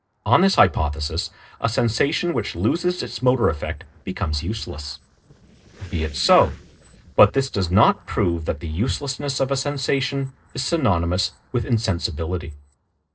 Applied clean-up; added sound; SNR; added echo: neural separator model SepFormer DNS4.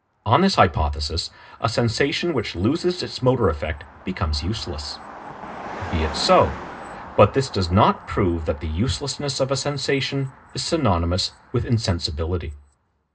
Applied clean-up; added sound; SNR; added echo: none; Car passing by; 17 dB; reverberation time 0.2 s.